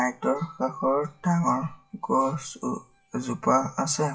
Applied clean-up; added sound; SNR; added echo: classical method WPE with log-MMSE.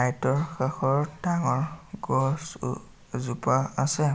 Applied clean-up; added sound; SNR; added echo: none; none; none; none.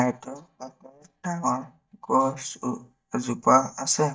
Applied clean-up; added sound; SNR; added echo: neural mask model DeepFilterNet 3.